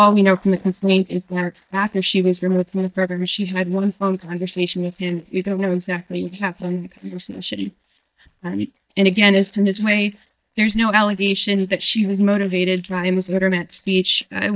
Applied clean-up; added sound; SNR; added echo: neural mask model DeepFilterNet 3.